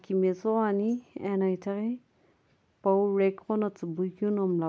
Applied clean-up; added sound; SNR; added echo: none; none; none; none.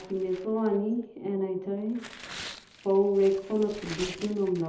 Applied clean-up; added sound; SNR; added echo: none; Tearing; 17 dB; reverberation time 1.2 s.